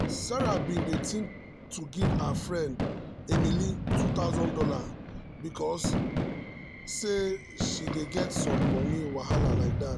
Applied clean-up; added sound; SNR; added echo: none; Fireworks; -4 dB; none.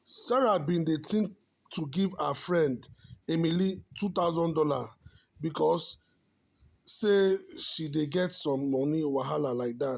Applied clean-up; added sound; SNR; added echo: none; none; none; none.